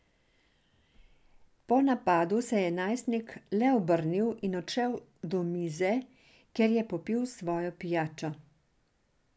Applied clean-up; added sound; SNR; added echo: none; none; none; none.